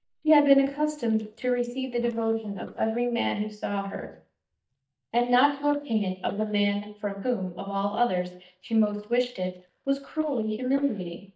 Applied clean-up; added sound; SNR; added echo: neural mask model DeepFilterNet 3.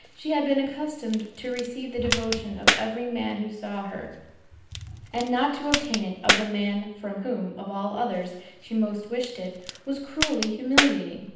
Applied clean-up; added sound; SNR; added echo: none; Crack; 2 dB; reverberation time 0.9 s.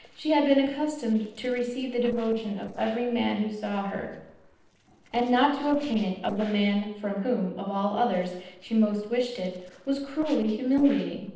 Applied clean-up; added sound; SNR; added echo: neural separator model SepFormer DNS4.